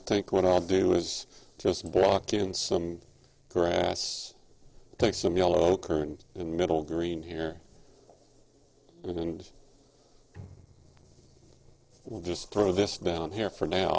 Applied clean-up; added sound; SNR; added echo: neural separator model SepFormer DNS4.